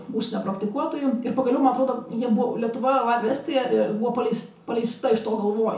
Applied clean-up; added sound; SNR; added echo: none; none; none; reverberation time 0.6 s.